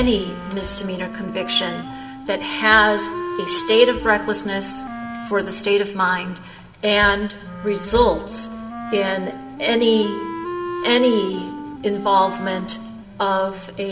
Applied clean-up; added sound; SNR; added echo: none; Wind instrument, woodwind instrument; 10 dB; reverberation time 0.7 s.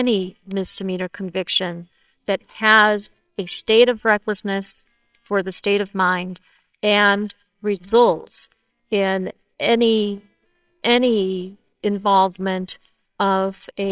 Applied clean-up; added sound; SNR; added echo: neural separator model SepFormer WHAMR!.